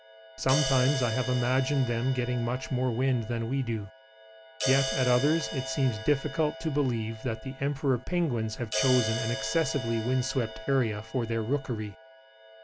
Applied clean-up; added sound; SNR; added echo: none; Crash cymbal; 9 dB; none.